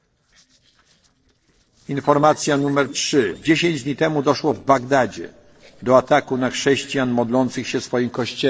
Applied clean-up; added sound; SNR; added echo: neural separator model SepFormer DNS4.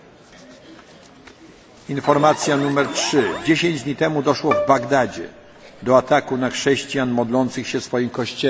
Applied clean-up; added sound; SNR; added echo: none; Bowed string instrument + Alarm; 9 dB; none.